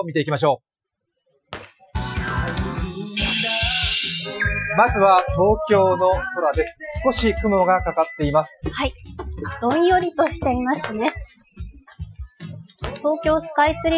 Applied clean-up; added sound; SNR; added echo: classical method Wiener filter.